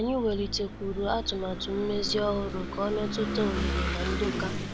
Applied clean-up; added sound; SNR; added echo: none; Engine / Vehicle; 2 dB; none.